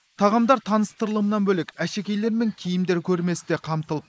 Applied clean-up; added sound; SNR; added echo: neural mask model Resemble Enhance denoiser.